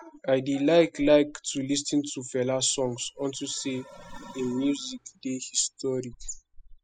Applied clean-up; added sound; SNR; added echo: classical method spectral subtraction.